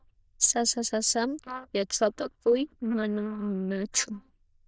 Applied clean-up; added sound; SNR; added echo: neural diffusion model UNIVERSE++.